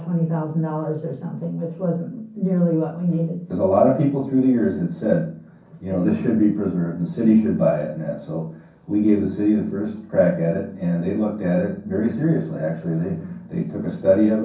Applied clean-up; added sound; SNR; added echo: none; none; none; reverberation time 0.6 s.